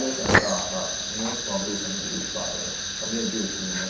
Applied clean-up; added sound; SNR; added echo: none; Fire; -4 dB; reverberation time 0.7 s.